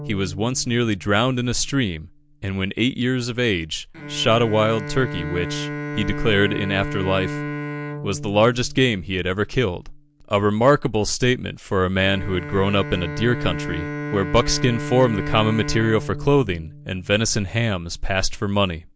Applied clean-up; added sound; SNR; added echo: none; Bowed string instrument; 10 dB; none.